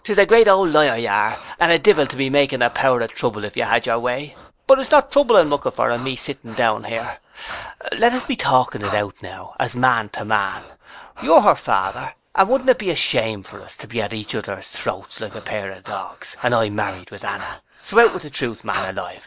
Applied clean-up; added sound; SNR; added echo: neural mask model Resemble Enhance denoiser.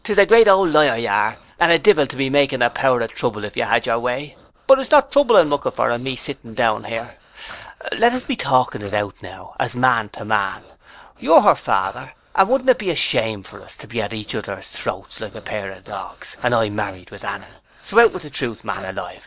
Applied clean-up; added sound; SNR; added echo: neural separator model SepFormer DNS4.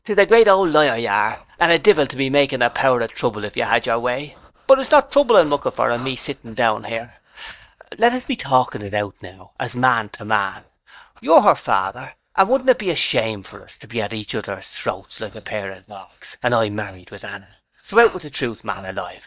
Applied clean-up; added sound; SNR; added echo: neural mask model DeepFilterNet 3.